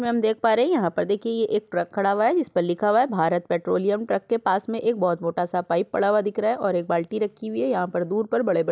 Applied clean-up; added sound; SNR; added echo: none; none; none; none.